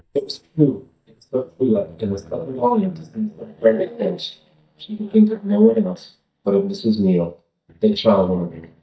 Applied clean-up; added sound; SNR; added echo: neural mask model DeepFilterNet 3.